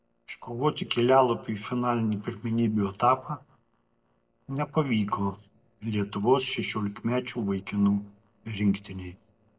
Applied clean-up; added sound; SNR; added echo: neural separator model SepFormer DNS4.